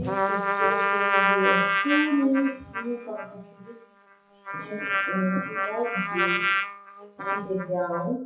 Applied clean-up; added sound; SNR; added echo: classical method WPE with log-MMSE.